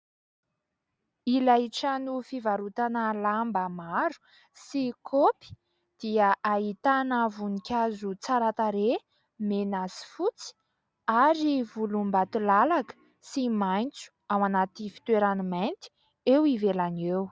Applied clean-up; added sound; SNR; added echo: none; none; none; none.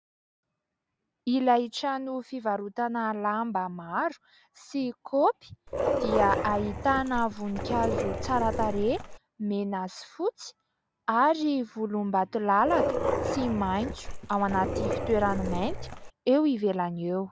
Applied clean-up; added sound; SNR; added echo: none; Dog; 2 dB; none.